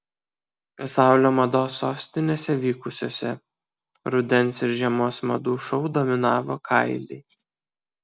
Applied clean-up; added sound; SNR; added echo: none; none; none; none.